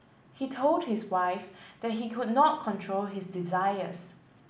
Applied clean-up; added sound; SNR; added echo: none; none; none; none.